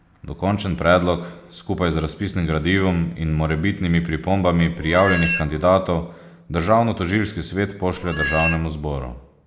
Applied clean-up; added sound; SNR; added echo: none; Meow; 6 dB; none.